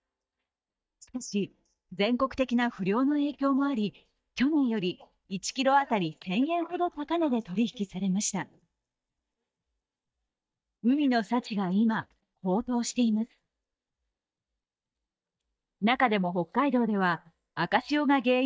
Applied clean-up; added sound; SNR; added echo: neural mask model DeepFilterNet 3.